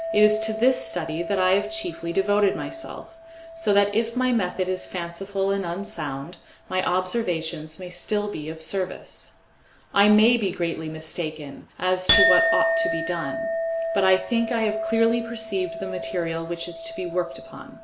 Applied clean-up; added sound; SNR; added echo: none; Chink, clink; 5 dB; none.